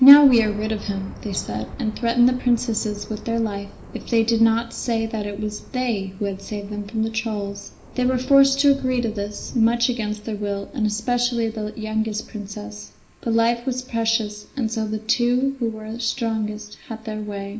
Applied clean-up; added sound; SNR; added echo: none; Thunder / Rain; 20 dB; reverberation time 0.4 s.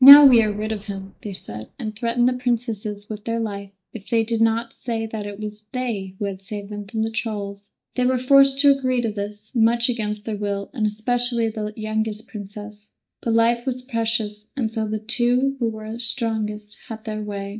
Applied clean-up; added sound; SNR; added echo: neural mask model DeepFilterNet 3.